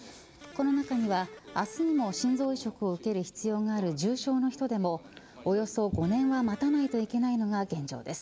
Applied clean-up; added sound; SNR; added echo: none; Electric guitar; 18 dB; none.